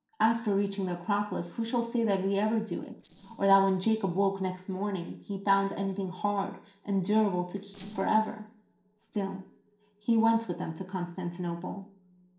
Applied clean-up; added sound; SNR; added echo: neural separator model SepFormer DNS4.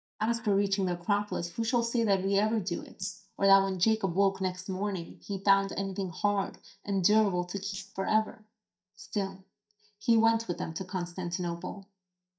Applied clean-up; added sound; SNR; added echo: neural mask model DeepFilterNet 3.